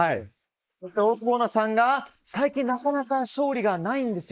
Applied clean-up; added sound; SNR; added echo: neural mask model Resemble Enhance denoiser.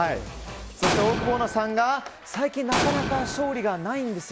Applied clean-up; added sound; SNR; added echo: none; Explosion; 2 dB; none.